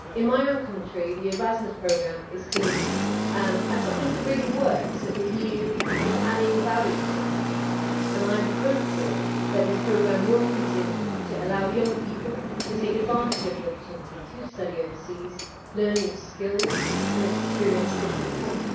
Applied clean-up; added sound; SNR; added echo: none; Engine; 1 dB; reverberation time 0.6 s.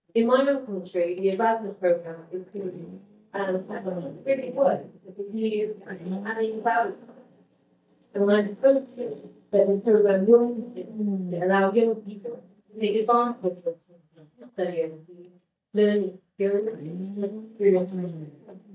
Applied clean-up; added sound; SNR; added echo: neural mask model DeepFilterNet 3.